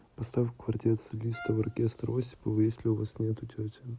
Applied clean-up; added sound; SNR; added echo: none; Trumpet; 18 dB; none.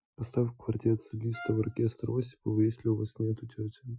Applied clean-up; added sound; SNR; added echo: classical method Wiener filter.